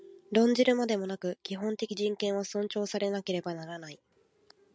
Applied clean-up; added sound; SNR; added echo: none; none; none; none.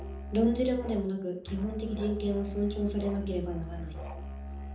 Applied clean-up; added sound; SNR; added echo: none; Musical instrument; 7 dB; reverberation time 0.6 s.